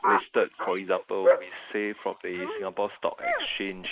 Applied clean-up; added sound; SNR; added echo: neural mask model Resemble Enhance denoiser.